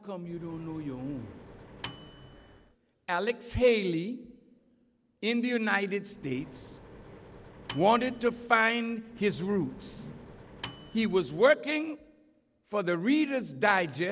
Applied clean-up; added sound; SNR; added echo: none; Microwave oven; 18 dB; none.